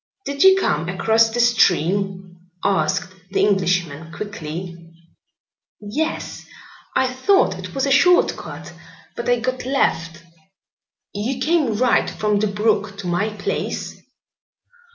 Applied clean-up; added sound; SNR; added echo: none; none; none; none.